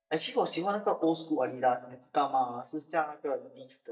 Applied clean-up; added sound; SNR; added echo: neural mask model DeepFilterNet 3.